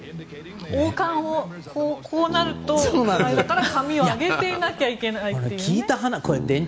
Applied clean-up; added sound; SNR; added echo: none; Bass guitar; 15 dB; none.